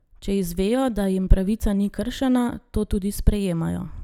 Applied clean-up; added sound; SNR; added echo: none; none; none; none.